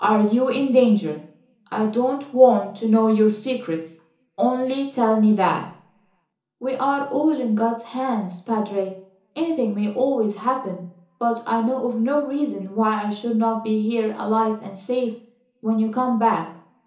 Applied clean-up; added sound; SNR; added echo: none; none; none; reverberation time 0.7 s.